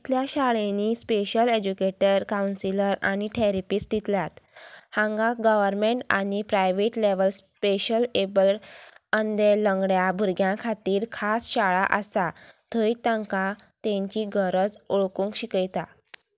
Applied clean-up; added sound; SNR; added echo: none; none; none; none.